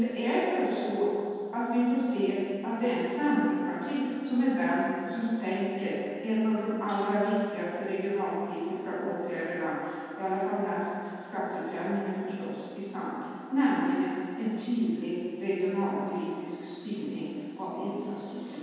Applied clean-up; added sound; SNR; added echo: none; none; none; reverberation time 2.1 s.